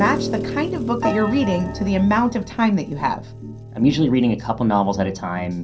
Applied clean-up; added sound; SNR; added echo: none; Piano; 9 dB; reverberation time 0.3 s.